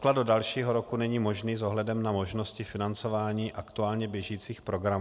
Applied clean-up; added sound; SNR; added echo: none; none; none; none.